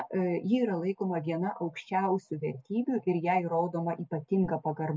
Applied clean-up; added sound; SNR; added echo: none; none; none; none.